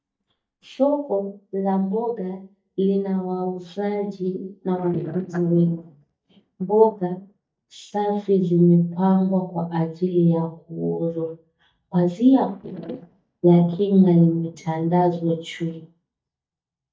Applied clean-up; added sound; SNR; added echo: neural mask model DeepFilterNet 3.